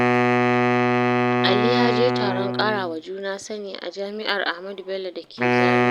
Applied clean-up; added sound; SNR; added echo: none; Wind instrument, woodwind instrument; -5 dB; none.